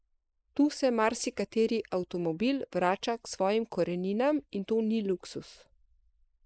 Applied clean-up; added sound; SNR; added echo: neural mask model Resemble Enhance denoiser.